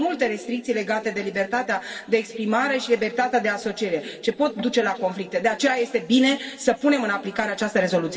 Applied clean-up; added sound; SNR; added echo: none; none; none; reverberation time 2.7 s.